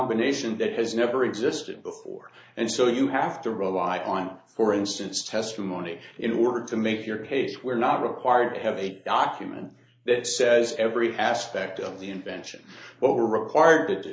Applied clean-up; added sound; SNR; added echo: neural mask model Resemble Enhance denoiser.